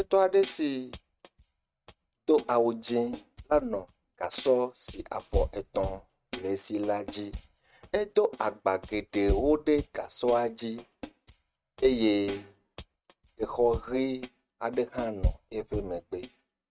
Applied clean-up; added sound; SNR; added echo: neural mask model RNNoise.